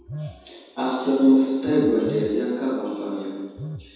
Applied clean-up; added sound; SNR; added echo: none; Telephone; 15 dB; reverberation time 1.2 s.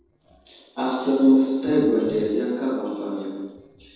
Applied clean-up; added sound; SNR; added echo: neural separator model SepFormer DNS4.